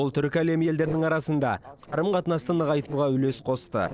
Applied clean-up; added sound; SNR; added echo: neural separator model SepFormer DNS4.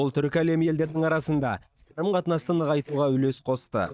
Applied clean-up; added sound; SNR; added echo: neural mask model DeepFilterNet 3.